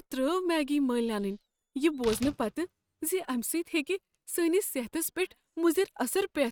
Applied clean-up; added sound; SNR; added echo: neural mask model RNNoise.